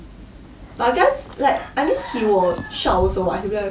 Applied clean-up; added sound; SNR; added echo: none; Chicken, rooster; 18 dB; none.